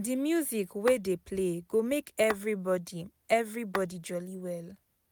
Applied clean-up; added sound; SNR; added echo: none; Tap / Glass; 14 dB; none.